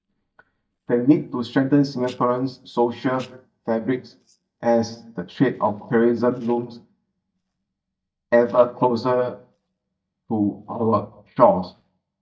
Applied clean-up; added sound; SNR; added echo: neural mask model DeepFilterNet 3.